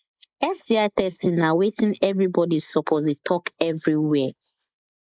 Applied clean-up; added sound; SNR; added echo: neural mask model Resemble Enhance denoiser.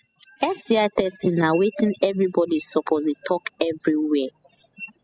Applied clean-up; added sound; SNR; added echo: classical method spectral subtraction.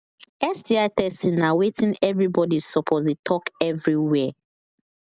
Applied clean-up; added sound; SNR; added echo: none; none; none; none.